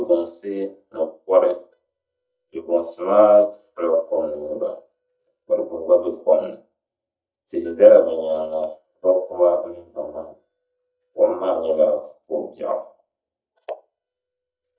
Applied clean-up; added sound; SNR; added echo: neural mask model DeepFilterNet 3.